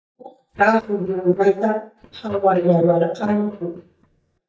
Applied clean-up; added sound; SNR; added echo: neural mask model DeepFilterNet 3.